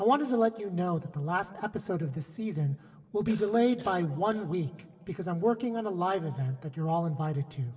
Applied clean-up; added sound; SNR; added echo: none; Cough; 20 dB; reverberation time 1.7 s.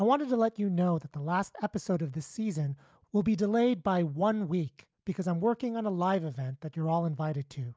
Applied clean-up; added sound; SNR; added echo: none; none; none; none.